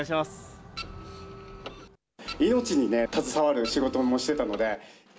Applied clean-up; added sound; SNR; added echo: none; Printer; 15 dB; none.